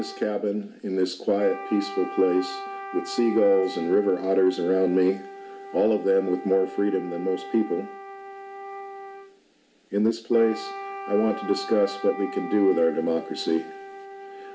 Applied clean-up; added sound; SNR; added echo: none; Wind instrument, woodwind instrument; 13 dB; none.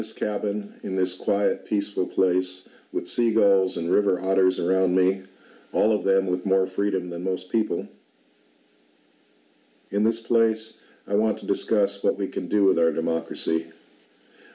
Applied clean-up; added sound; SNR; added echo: none; none; none; none.